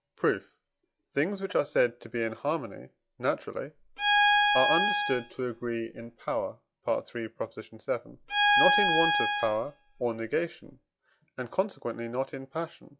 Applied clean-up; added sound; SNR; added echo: classical method log-MMSE.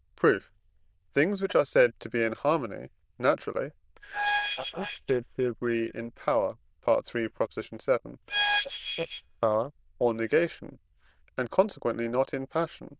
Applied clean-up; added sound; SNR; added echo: neural diffusion model UNIVERSE++.